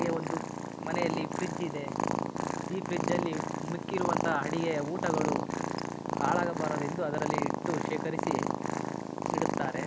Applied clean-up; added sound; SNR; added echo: none; Purr; -3 dB; none.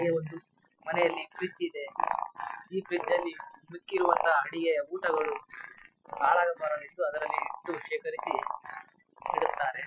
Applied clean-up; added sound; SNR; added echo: classical method Wiener filter.